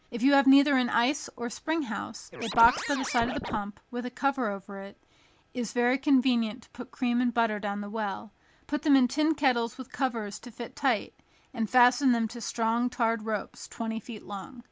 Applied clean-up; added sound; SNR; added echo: none; Scratching (performance technique); 7 dB; none.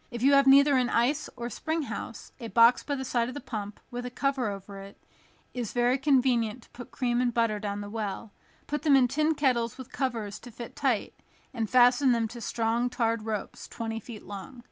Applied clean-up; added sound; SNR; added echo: none; none; none; none.